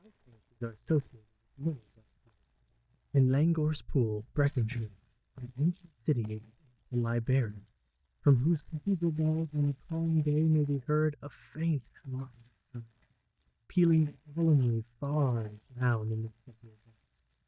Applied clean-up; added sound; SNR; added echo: neural mask model DeepFilterNet 3.